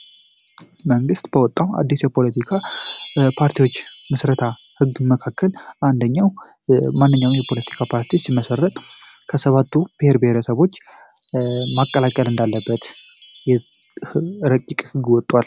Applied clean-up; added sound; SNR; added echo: none; Wind chime; 7 dB; none.